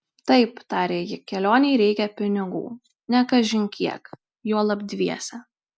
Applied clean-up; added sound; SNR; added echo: none; none; none; none.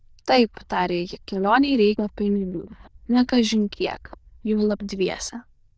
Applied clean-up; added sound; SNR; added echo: neural diffusion model UNIVERSE++.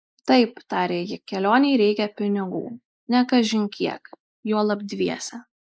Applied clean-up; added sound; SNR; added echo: neural mask model Resemble Enhance denoiser.